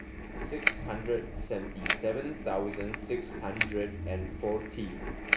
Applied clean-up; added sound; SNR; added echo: none; Crackle; -4 dB; none.